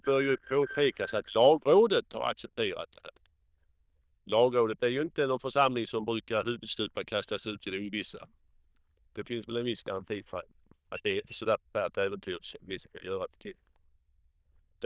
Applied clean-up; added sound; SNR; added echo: neural diffusion model UNIVERSE++.